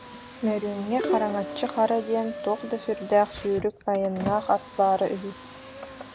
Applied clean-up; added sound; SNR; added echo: none; Plucked string instrument + Car; 9 dB; none.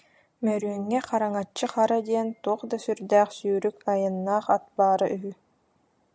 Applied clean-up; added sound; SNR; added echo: none; none; none; none.